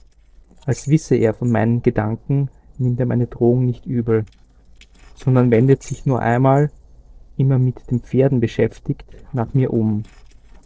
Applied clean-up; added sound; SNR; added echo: neural separator model SepFormer DNS4.